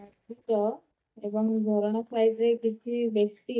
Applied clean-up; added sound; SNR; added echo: neural mask model DeepFilterNet 3.